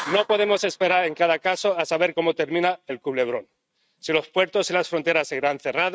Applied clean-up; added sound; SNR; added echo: neural mask model RNNoise.